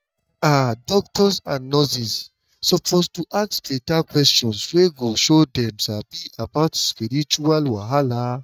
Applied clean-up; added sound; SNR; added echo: neural mask model DeepFilterNet 3.